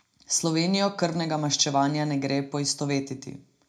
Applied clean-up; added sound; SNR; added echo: none; none; none; reverberation time 0.2 s.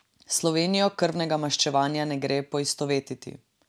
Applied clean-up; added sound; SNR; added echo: none; none; none; none.